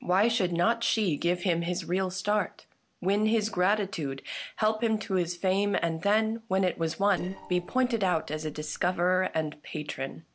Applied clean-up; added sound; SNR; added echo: neural separator model SepFormer DNS4.